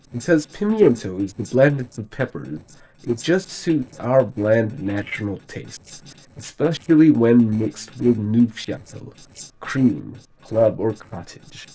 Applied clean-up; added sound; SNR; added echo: neural separator model SepFormer DNS4.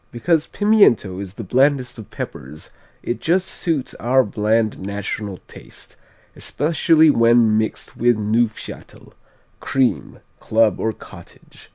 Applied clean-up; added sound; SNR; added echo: none; none; none; none.